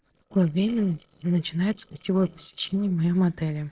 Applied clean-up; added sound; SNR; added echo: neural separator model SepFormer DNS4.